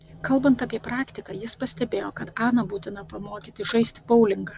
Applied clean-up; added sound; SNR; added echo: none; none; none; none.